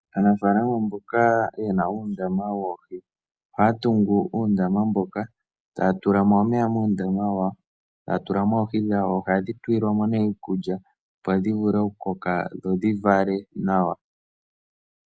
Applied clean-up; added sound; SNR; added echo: none; none; none; none.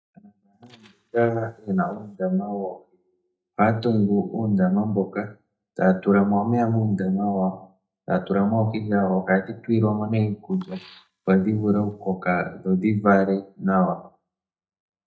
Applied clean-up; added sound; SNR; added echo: neural mask model DeepFilterNet 3.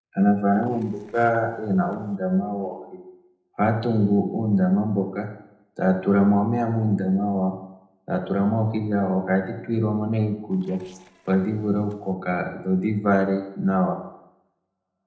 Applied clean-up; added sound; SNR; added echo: neural separator model SepFormer DNS4.